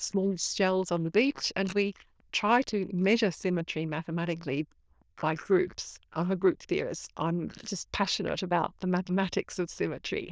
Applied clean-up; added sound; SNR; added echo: neural diffusion model UNIVERSE++.